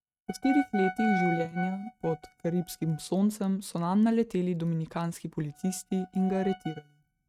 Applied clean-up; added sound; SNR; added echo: neural mask model RNNoise.